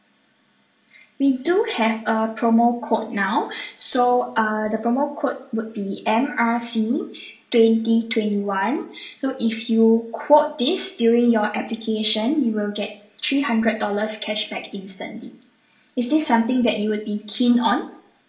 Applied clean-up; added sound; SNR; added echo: none; none; none; reverberation time 0.5 s.